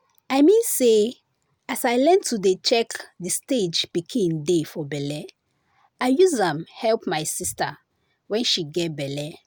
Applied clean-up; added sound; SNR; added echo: none; none; none; none.